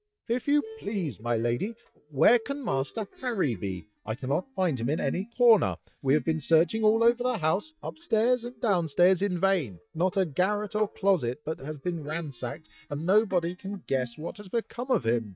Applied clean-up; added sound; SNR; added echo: neural mask model DeepFilterNet 3.